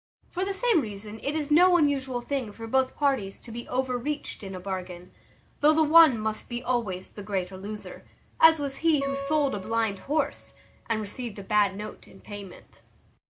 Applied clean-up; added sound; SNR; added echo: none; Acoustic guitar; 10 dB; none.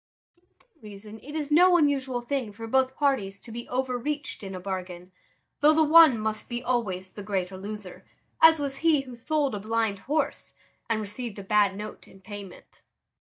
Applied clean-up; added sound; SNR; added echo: neural mask model DeepFilterNet 3.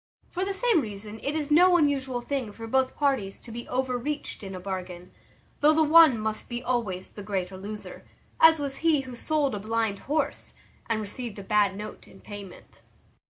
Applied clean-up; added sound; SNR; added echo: none; none; none; none.